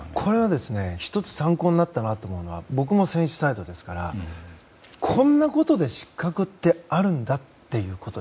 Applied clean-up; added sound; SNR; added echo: none; none; none; none.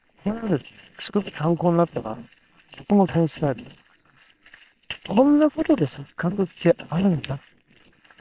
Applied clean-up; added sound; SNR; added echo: neural separator model SepFormer WHAM!.